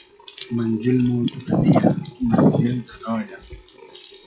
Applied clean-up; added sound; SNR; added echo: classical method log-MMSE.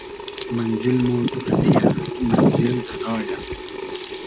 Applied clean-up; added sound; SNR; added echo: none; Sink (filling or washing) / Water tap, faucet; 9 dB; none.